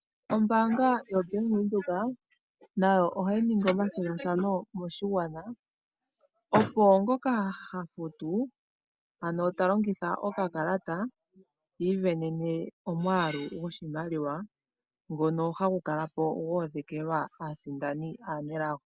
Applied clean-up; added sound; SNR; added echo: none; Cutlery, silverware; 15 dB; none.